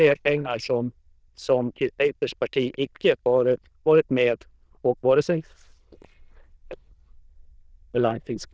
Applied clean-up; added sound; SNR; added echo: neural diffusion model UNIVERSE++.